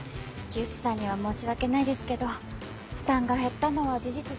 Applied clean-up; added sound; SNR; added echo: none; none; none; none.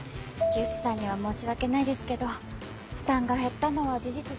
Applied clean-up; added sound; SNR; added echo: none; Marimba, xylophone; 6 dB; none.